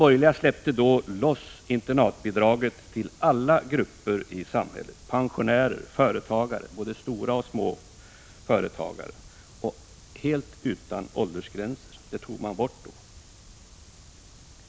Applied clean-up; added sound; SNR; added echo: none; none; none; none.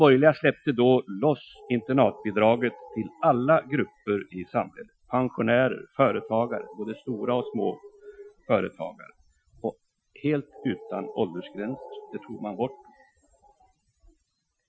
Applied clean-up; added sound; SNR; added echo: classical method Wiener filter.